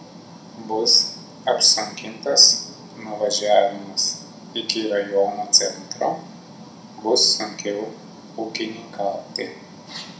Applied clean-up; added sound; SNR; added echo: none; none; none; reverberation time 0.5 s.